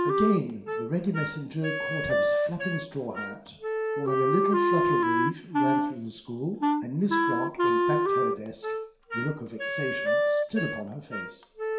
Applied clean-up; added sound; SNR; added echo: none; Wind instrument, woodwind instrument; -4 dB; reverberation time 0.7 s.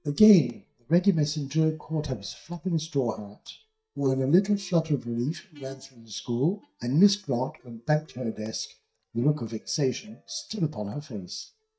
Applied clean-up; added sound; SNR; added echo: neural mask model DeepFilterNet 3.